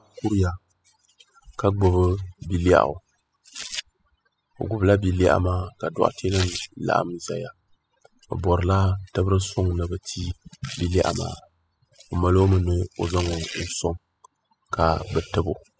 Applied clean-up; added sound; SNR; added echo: classical method spectral subtraction.